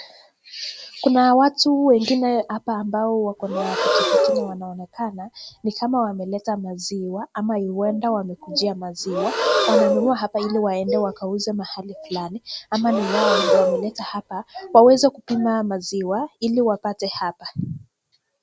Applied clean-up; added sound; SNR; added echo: none; Breathing; 3 dB; none.